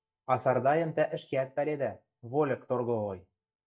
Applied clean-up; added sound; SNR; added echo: neural mask model DeepFilterNet 3.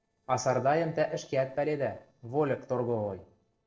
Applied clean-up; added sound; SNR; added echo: neural separator model SepFormer DNS4.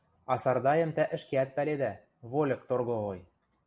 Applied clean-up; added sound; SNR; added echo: none; none; none; none.